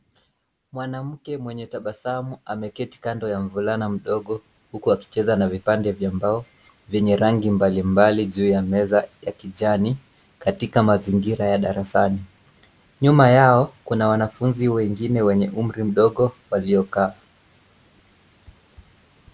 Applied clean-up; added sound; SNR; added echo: none; none; none; none.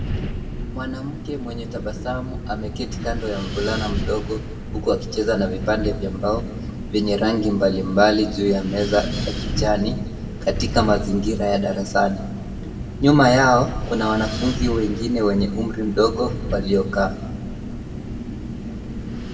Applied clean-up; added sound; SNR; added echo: none; Wind; 6 dB; reverberation time 1.3 s.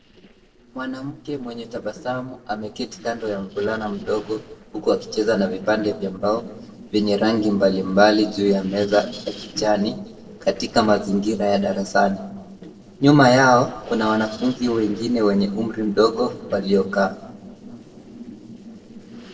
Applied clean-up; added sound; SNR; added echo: neural separator model SepFormer DNS4.